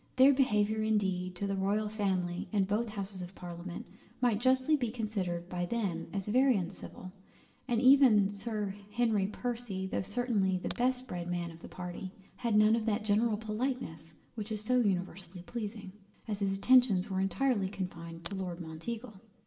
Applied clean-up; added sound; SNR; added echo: none; Crack; 18 dB; reverberation time 0.8 s.